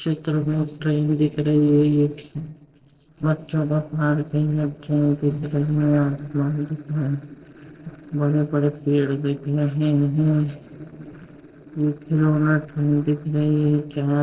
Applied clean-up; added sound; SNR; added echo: neural separator model SepFormer DNS4.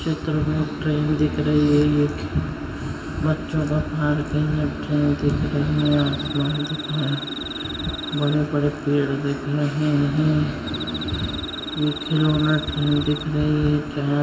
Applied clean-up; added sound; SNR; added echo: none; Cricket; 12 dB; reverberation time 1.7 s.